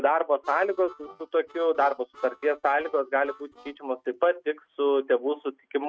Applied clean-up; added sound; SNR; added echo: neural mask model RNNoise.